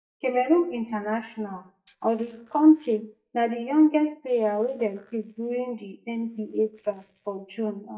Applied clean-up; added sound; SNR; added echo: neural mask model DeepFilterNet 3.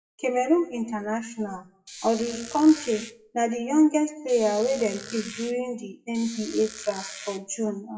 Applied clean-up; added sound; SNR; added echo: classical method WPE with log-MMSE.